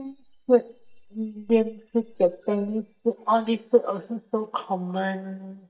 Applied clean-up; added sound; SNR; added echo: neural mask model DeepFilterNet 3.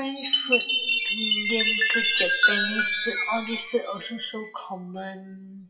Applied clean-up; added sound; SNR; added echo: classical method WPE with log-MMSE.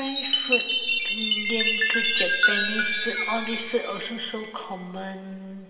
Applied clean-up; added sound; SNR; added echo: none; Chime; -4 dB; reverberation time 2.9 s.